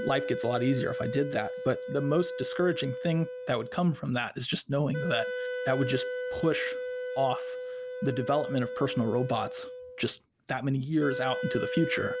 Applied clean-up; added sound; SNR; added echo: none; Wind instrument, woodwind instrument; 6 dB; none.